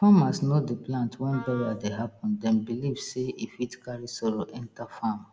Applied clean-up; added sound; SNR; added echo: none; Wind instrument, woodwind instrument; 16 dB; none.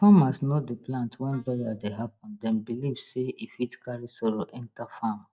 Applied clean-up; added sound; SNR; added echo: neural mask model DeepFilterNet 3.